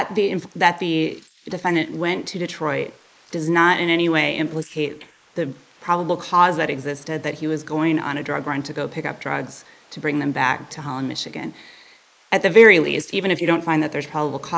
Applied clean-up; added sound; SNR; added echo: neural mask model Resemble Enhance denoiser.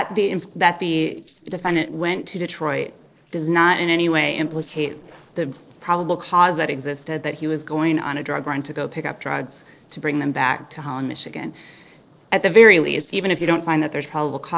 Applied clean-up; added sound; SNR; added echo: neural separator model SepFormer DNS4.